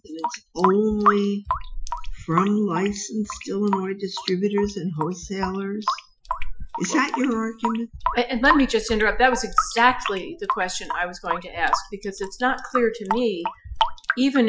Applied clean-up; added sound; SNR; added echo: classical method Wiener filter.